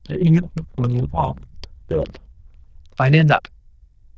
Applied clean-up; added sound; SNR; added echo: neural diffusion model UNIVERSE++.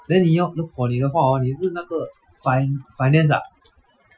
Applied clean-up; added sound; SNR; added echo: classical method Wiener filter.